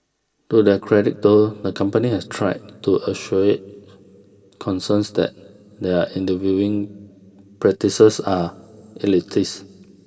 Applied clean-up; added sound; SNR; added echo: none; none; none; reverberation time 1.9 s.